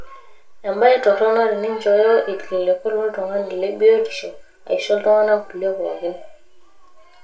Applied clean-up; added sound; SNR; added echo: none; none; none; reverberation time 0.3 s.